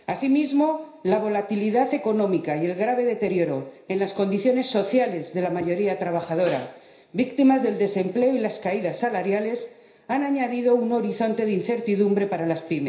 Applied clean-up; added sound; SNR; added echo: none; Snare drum; 19 dB; reverberation time 0.5 s.